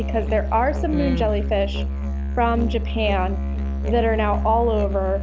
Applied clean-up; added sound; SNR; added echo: none; Musical instrument; 1 dB; none.